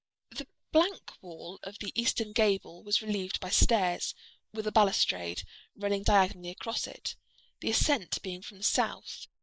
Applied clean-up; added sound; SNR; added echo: neural mask model Resemble Enhance denoiser.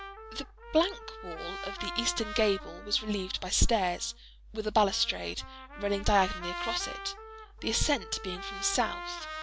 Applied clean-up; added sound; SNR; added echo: none; Trumpet; 11 dB; none.